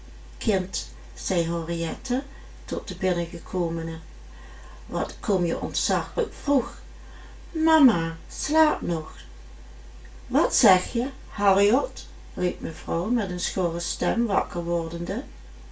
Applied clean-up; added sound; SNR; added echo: none; none; none; reverberation time 0.2 s.